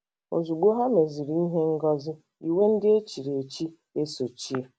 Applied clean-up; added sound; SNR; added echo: none; none; none; none.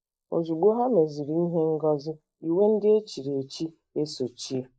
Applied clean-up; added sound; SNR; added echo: neural mask model Resemble Enhance denoiser.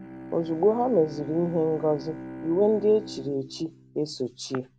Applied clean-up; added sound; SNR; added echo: none; Bowed string instrument; 14 dB; none.